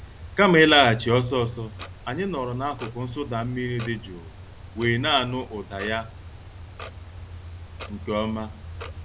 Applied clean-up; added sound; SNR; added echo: none; Clock; 14 dB; none.